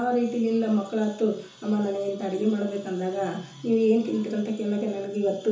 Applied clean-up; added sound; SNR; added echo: none; none; none; reverberation time 0.7 s.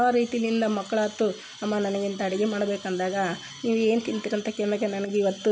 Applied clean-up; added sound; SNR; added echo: none; none; none; none.